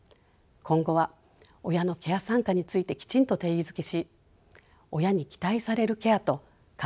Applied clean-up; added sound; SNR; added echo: none; none; none; none.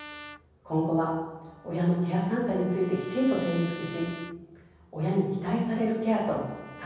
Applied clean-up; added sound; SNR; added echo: none; Trumpet; 18 dB; reverberation time 1.1 s.